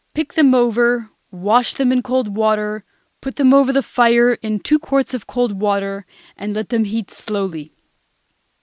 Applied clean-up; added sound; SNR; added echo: none; none; none; none.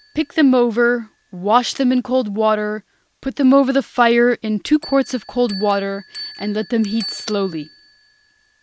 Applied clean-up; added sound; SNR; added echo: none; Bell; 20 dB; none.